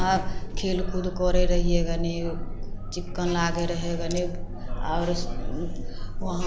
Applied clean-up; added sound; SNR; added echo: none; Alarm; -2 dB; none.